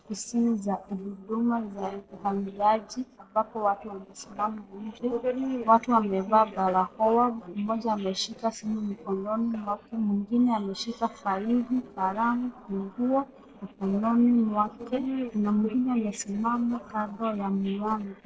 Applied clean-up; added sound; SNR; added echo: neural separator model SepFormer DNS4.